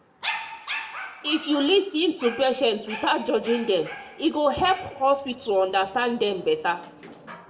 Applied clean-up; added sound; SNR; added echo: none; Dog; 14 dB; reverberation time 1.1 s.